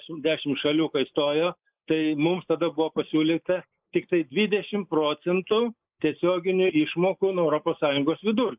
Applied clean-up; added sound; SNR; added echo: neural mask model Resemble Enhance denoiser.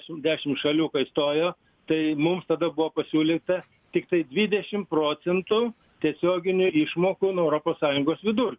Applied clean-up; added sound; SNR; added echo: none; none; none; none.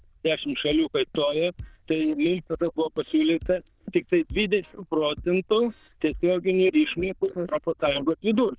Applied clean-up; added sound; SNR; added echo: neural diffusion model UNIVERSE++.